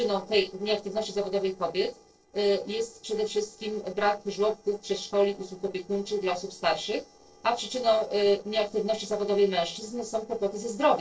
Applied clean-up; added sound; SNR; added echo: neural separator model SepFormer DNS4.